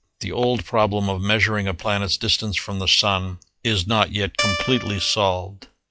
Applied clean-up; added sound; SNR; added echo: classical method log-MMSE.